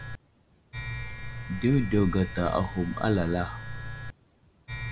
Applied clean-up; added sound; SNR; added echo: none; Domestic sounds, home sounds; 7 dB; none.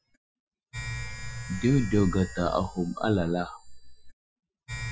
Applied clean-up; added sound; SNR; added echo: classical method Wiener filter.